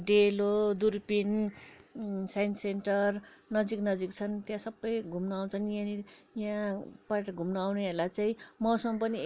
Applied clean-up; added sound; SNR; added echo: none; none; none; none.